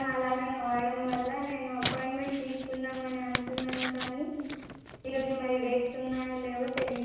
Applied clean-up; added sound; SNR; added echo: none; Tearing; 7 dB; reverberation time 1.1 s.